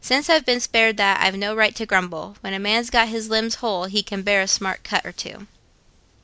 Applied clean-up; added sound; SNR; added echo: none; none; none; none.